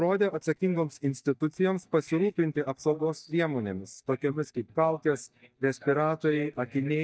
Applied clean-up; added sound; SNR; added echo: neural mask model DeepFilterNet 3.